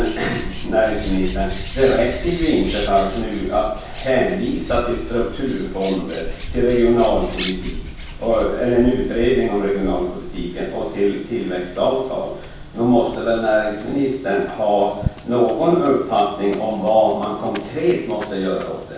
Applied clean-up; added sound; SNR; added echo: none; Bird; 10 dB; reverberation time 0.7 s.